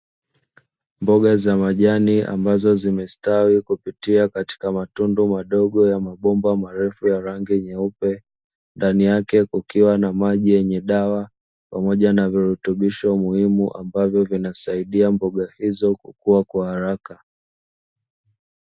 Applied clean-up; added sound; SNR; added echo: none; none; none; none.